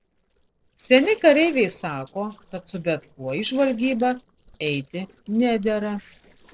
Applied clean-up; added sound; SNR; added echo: neural separator model SepFormer DNS4.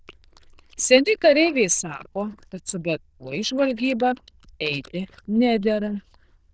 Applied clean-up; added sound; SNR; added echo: neural diffusion model UNIVERSE++.